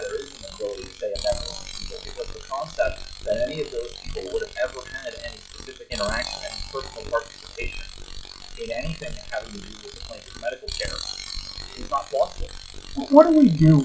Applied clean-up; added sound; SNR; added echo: classical method WPE with log-MMSE.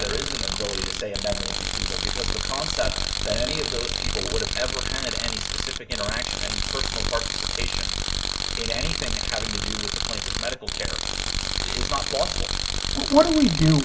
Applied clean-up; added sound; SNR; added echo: none; Tools; -2 dB; reverberation time 0.1 s.